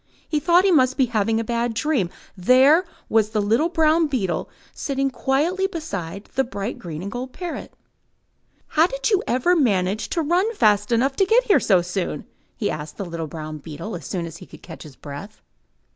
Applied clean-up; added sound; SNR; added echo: none; none; none; none.